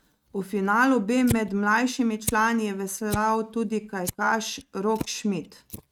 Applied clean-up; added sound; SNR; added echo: neural mask model RNNoise.